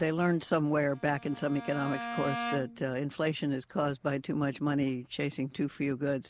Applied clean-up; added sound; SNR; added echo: none; Bowed string instrument; 10 dB; none.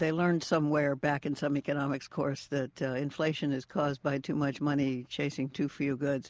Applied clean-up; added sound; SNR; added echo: none; none; none; none.